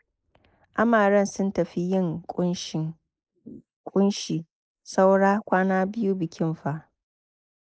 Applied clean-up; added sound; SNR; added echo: neural mask model Resemble Enhance denoiser.